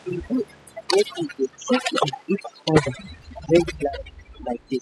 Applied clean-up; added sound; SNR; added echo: classical method spectral subtraction.